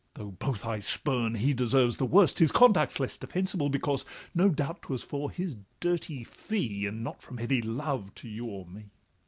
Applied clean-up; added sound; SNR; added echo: none; none; none; none.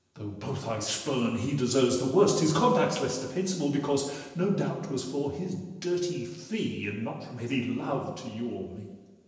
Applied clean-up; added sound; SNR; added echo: none; none; none; reverberation time 1.0 s.